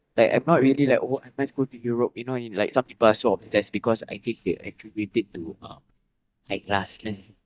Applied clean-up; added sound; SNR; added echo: neural mask model DeepFilterNet 3.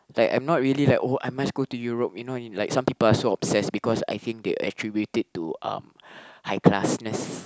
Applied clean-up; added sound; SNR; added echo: none; none; none; none.